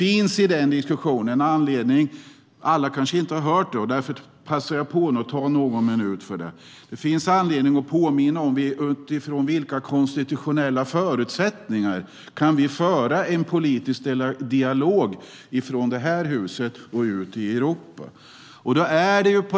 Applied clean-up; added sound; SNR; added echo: none; none; none; none.